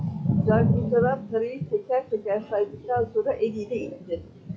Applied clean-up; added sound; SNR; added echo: classical method log-MMSE.